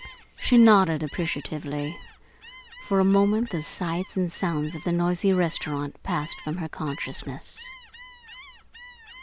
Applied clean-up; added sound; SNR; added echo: none; Gull, seagull; 19 dB; none.